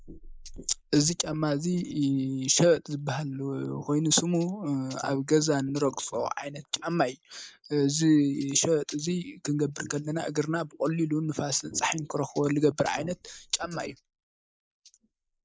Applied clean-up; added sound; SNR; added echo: neural mask model Resemble Enhance denoiser.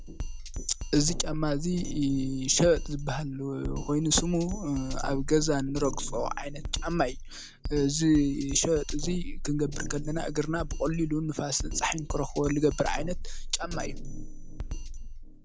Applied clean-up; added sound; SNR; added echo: none; Drum kit; 5 dB; none.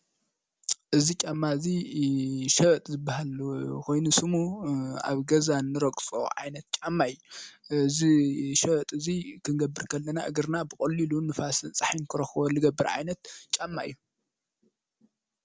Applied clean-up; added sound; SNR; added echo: none; none; none; none.